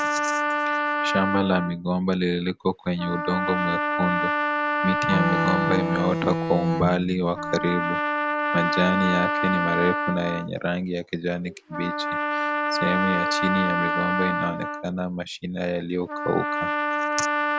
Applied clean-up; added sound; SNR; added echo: none; Trumpet + Bowed string instrument; -1 dB; none.